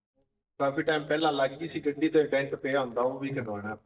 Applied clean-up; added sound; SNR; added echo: neural mask model DeepFilterNet 3.